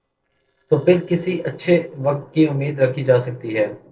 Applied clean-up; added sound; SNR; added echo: neural separator model SepFormer DNS4.